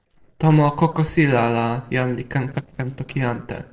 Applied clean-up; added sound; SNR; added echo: neural separator model SepFormer DNS4.